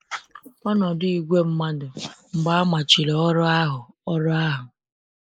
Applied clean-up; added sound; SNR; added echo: neural mask model Resemble Enhance denoiser.